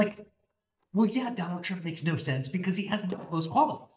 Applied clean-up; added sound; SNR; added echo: neural mask model DeepFilterNet 3.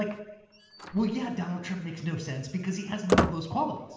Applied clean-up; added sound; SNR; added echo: none; Squeak; 2 dB; reverberation time 1.1 s.